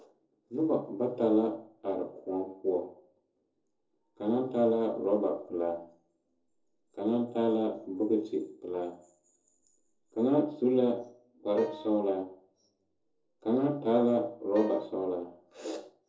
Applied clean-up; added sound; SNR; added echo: neural separator model SepFormer DNS4.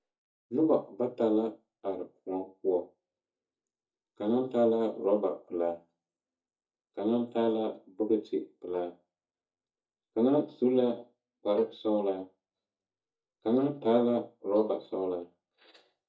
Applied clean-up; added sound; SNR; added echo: neural mask model DeepFilterNet 3.